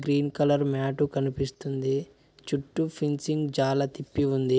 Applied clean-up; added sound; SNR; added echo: none; none; none; none.